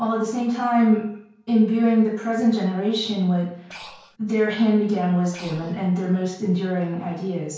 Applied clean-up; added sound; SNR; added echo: none; Breathing; 19 dB; reverberation time 0.5 s.